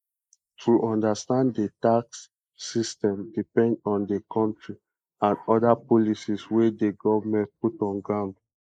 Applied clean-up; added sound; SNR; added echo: neural mask model Resemble Enhance denoiser.